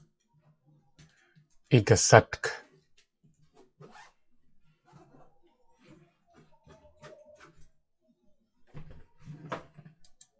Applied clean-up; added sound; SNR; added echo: classical method log-MMSE.